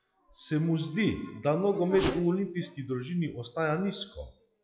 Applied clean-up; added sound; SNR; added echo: classical method log-MMSE.